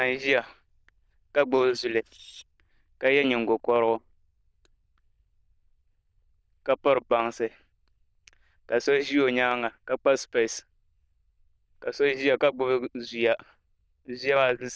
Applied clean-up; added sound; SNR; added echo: neural diffusion model UNIVERSE++.